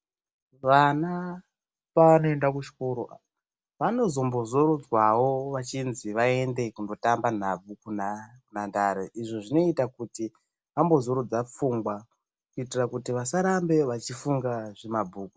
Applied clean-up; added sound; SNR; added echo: none; none; none; none.